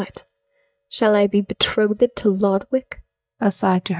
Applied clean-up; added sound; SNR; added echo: neural mask model DeepFilterNet 3.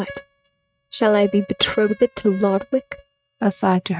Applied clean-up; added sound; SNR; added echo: neural mask model RNNoise.